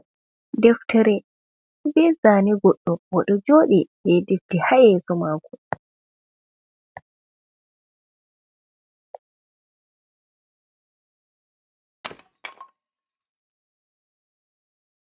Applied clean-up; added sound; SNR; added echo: neural mask model RNNoise.